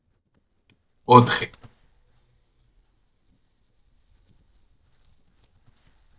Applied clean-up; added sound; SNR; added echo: neural mask model DeepFilterNet 3.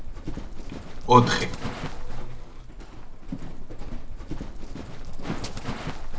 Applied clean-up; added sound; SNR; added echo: none; Livestock, farm animals, working animals; 0 dB; reverberation time 1.8 s.